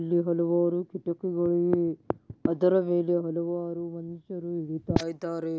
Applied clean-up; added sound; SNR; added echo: none; none; none; none.